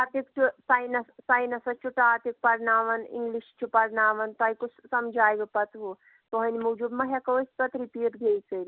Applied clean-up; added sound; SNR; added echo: none; none; none; none.